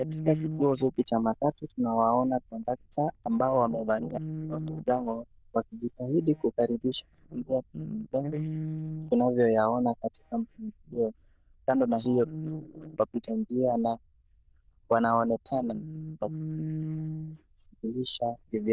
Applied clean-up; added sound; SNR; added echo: neural diffusion model UNIVERSE++.